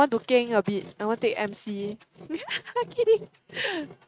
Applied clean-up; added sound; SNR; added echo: neural mask model RNNoise.